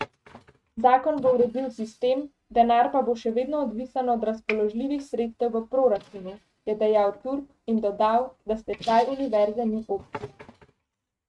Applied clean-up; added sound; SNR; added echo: neural mask model RNNoise.